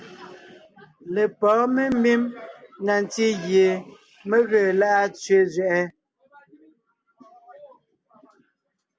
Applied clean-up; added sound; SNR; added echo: none; none; none; none.